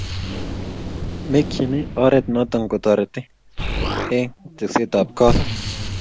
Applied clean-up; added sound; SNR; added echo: none; Explosion; 5 dB; none.